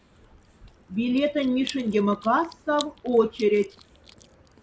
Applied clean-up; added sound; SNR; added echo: none; Chewing, mastication; 20 dB; none.